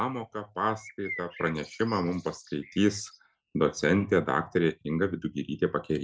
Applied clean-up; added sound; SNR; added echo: neural mask model RNNoise.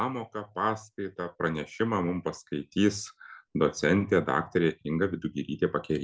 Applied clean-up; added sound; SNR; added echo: none; none; none; none.